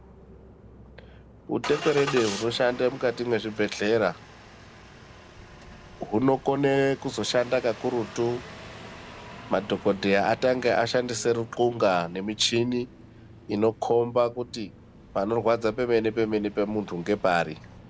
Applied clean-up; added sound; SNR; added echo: none; Engine starting; 16 dB; none.